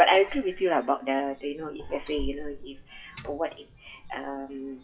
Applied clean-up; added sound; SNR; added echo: classical method WPE with log-MMSE.